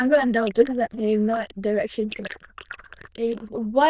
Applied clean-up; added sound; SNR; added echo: neural diffusion model UNIVERSE++.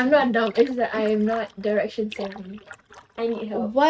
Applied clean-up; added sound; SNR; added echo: neural mask model RNNoise.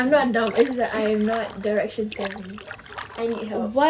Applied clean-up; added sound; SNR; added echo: none; Splash, splatter; 15 dB; none.